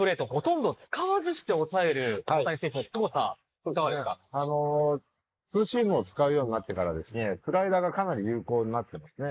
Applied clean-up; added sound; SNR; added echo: neural mask model Resemble Enhance denoiser.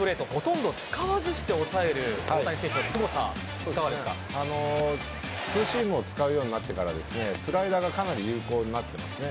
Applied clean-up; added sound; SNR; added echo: none; none; none; none.